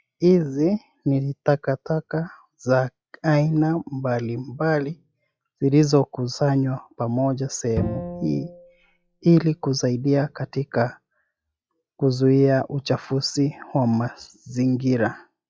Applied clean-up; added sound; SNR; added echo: classical method log-MMSE.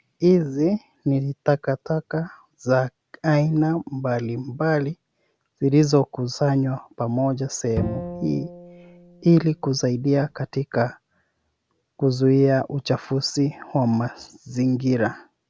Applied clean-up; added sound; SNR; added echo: none; Bowed string instrument; 12 dB; none.